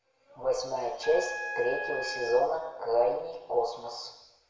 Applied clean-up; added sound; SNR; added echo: none; Wind instrument, woodwind instrument; 8 dB; reverberation time 0.9 s.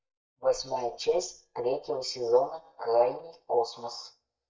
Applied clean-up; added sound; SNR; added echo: neural mask model DeepFilterNet 3.